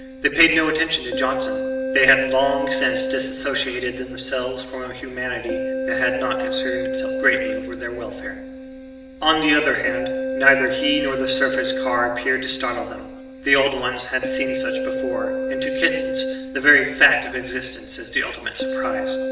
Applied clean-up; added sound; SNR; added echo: none; Keyboard (musical); 4 dB; reverberation time 0.9 s.